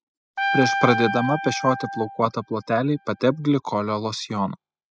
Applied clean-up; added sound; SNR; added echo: classical method spectral subtraction.